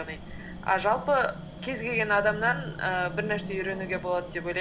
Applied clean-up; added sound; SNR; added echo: none; Race car, auto racing; 10 dB; none.